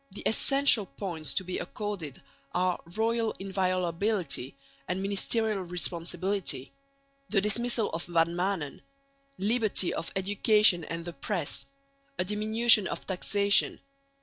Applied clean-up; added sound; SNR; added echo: none; none; none; none.